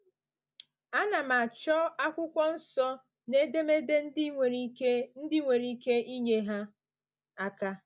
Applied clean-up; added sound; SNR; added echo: none; none; none; none.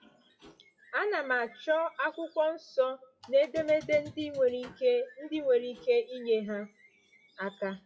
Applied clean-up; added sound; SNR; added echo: classical method WPE with log-MMSE.